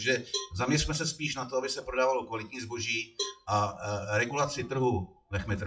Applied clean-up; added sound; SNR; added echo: classical method WPE with log-MMSE.